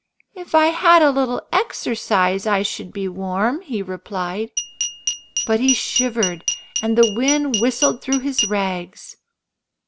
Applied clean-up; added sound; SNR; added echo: none; Glass; 4 dB; none.